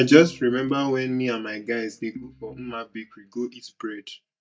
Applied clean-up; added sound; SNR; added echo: neural mask model DeepFilterNet 3.